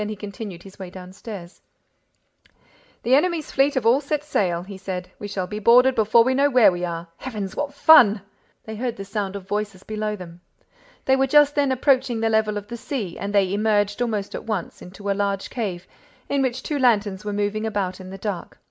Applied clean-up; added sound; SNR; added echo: none; none; none; none.